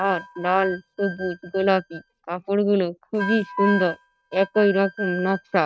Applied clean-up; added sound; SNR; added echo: neural mask model RNNoise.